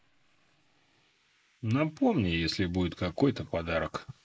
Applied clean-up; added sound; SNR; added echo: neural mask model Resemble Enhance denoiser.